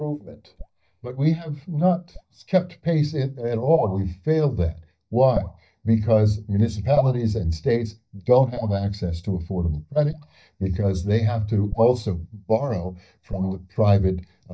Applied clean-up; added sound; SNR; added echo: neural mask model DeepFilterNet 3.